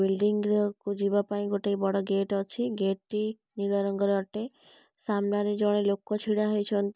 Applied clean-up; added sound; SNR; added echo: none; none; none; none.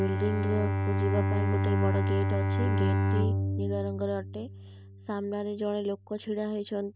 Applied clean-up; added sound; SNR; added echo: none; Bowed string instrument; -4 dB; none.